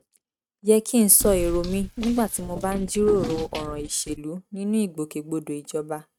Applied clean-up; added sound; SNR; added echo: neural mask model RNNoise.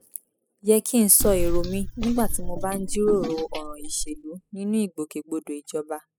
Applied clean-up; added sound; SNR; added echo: classical method spectral subtraction.